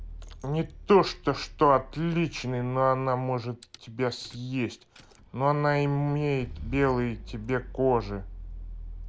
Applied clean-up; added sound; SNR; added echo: none; Rattle / Engine starting / Car; 15 dB; none.